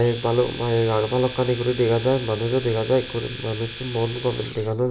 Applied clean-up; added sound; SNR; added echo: none; Domestic sounds, home sounds; 11 dB; reverberation time 2.2 s.